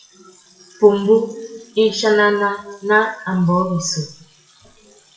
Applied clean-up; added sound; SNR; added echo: classical method WPE with log-MMSE.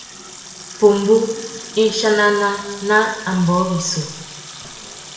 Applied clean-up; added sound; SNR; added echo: none; Sink (filling or washing) / Water tap, faucet; 16 dB; reverberation time 0.9 s.